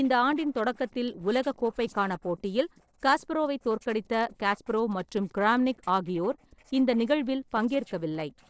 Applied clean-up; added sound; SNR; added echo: neural separator model SepFormer DNS4.